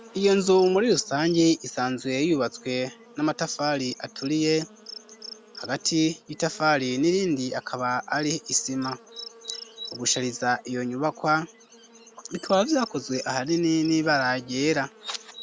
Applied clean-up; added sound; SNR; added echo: none; Cricket + Buzz; 20 dB; none.